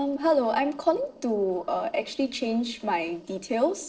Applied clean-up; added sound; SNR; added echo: neural separator model SepFormer DNS4.